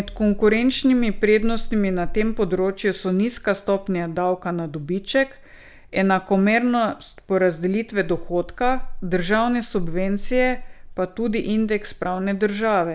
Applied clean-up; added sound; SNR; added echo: none; none; none; none.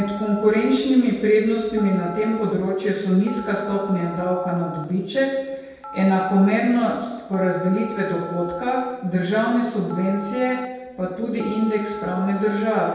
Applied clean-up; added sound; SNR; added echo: none; Telephone; 16 dB; reverberation time 1.1 s.